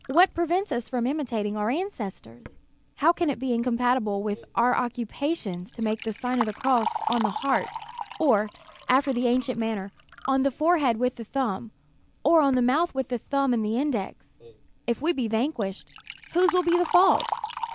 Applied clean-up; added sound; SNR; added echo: none; Liquid; 12 dB; none.